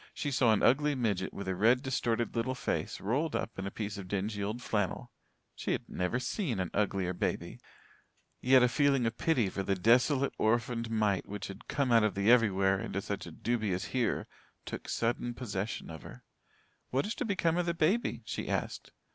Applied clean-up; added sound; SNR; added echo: none; none; none; none.